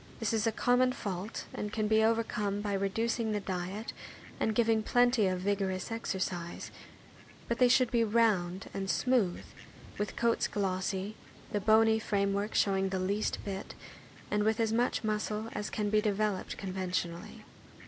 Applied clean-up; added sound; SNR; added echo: none; Fowl; 20 dB; none.